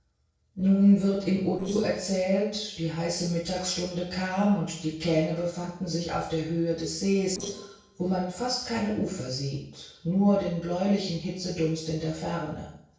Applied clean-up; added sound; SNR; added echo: neural separator model SepFormer DNS4.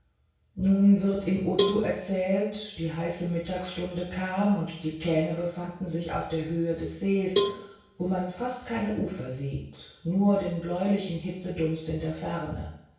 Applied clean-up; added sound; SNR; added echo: none; Cowbell; 4 dB; reverberation time 0.6 s.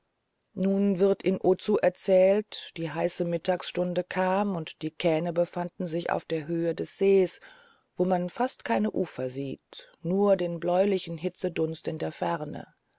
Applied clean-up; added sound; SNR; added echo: none; none; none; none.